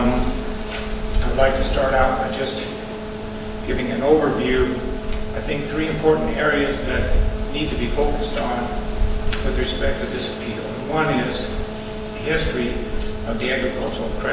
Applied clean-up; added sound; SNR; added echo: none; Wind; 2 dB; reverberation time 1.0 s.